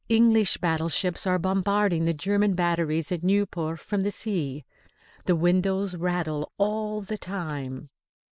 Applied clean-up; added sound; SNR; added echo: neural mask model Resemble Enhance denoiser.